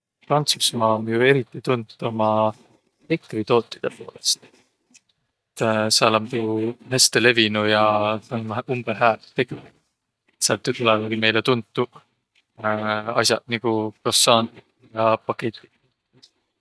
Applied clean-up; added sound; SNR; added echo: neural mask model DeepFilterNet 3.